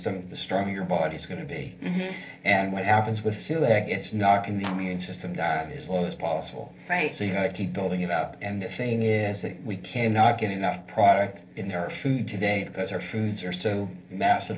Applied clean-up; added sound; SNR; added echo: neural separator model SepFormer DNS4.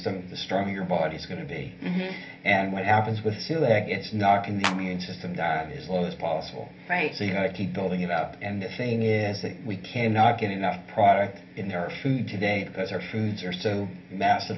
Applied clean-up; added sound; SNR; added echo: none; Clapping; 4 dB; reverberation time 0.3 s.